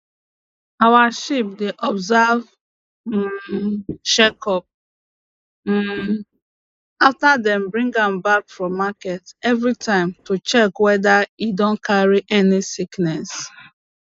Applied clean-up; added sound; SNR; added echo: neural mask model Resemble Enhance denoiser.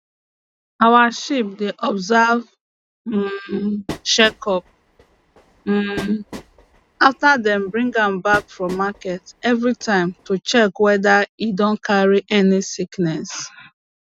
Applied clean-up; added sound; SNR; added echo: none; Train; 17 dB; none.